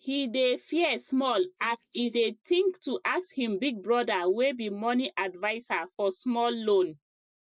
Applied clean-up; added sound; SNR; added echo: neural mask model Resemble Enhance denoiser.